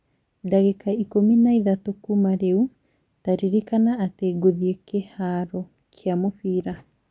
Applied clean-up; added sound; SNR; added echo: none; none; none; none.